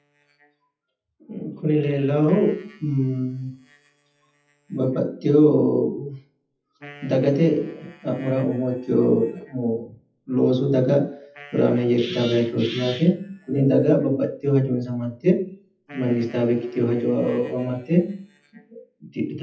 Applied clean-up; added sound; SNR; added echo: classical method WPE with log-MMSE.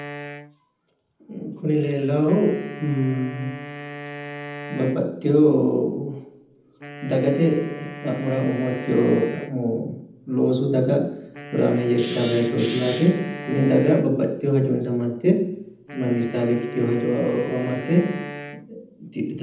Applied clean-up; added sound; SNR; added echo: none; Wind instrument, woodwind instrument; 15 dB; reverberation time 0.8 s.